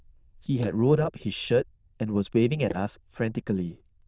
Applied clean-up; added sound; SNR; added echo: neural diffusion model UNIVERSE++.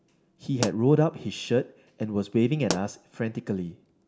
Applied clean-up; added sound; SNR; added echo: none; Explosion; 12 dB; none.